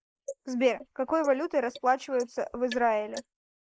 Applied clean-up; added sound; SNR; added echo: neural mask model Resemble Enhance denoiser.